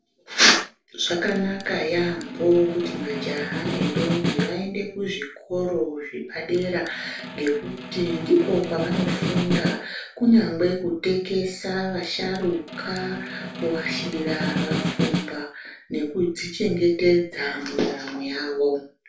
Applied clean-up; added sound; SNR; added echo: none; Snare drum; 5 dB; reverberation time 0.3 s.